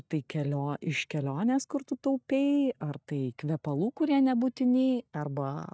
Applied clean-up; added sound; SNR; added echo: neural mask model DeepFilterNet 3.